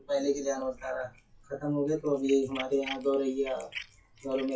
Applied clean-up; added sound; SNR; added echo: classical method WPE with log-MMSE.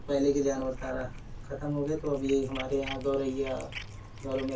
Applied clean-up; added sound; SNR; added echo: none; Cat; 10 dB; reverberation time 0.2 s.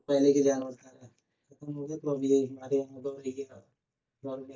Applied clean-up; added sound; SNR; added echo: neural mask model DeepFilterNet 3.